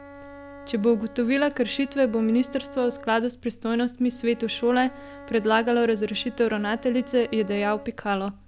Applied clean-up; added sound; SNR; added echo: none; Bowed string instrument; 19 dB; none.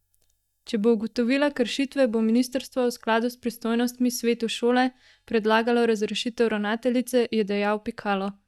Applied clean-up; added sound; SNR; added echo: neural mask model DeepFilterNet 3.